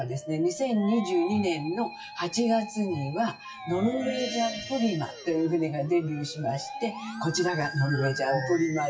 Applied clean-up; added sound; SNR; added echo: classical method WPE with log-MMSE.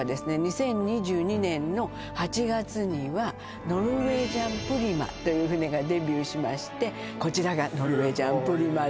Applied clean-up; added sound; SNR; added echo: none; none; none; none.